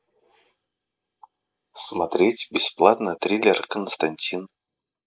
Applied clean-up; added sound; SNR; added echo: neural mask model Resemble Enhance denoiser.